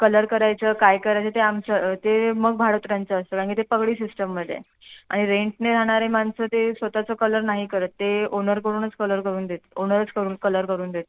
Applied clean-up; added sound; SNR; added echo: none; Bird; 18 dB; none.